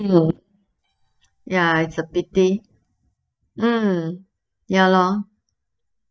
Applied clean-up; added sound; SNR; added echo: neural mask model DeepFilterNet 3.